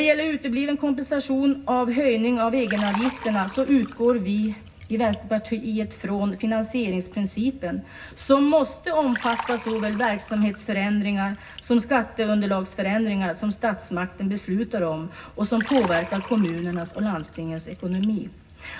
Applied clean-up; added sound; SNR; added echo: none; Liquid; 17 dB; reverberation time 0.4 s.